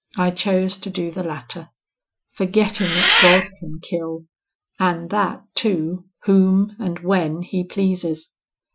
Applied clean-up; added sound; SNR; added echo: classical method Wiener filter.